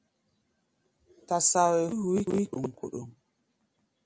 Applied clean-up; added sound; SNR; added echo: none; none; none; none.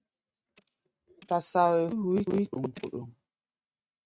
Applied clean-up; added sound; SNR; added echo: neural mask model RNNoise.